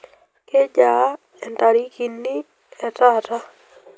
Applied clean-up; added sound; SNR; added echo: none; none; none; none.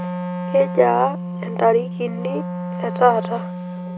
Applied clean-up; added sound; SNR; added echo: none; Wind instrument, woodwind instrument; 6 dB; none.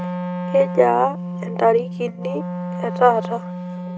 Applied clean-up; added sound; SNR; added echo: neural mask model RNNoise.